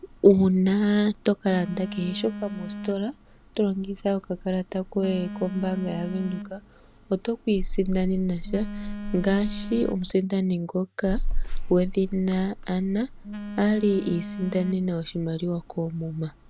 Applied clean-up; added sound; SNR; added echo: none; Telephone; 8 dB; none.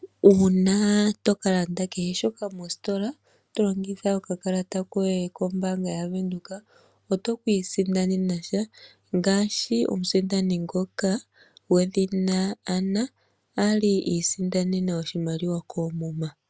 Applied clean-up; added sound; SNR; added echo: none; none; none; none.